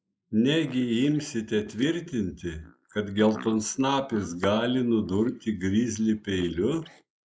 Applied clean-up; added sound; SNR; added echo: neural mask model Resemble Enhance denoiser.